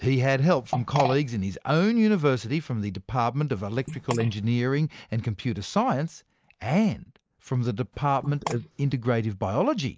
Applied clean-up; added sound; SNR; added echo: neural mask model Resemble Enhance denoiser.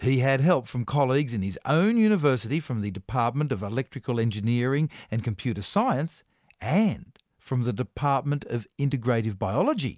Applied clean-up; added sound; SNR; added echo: none; none; none; none.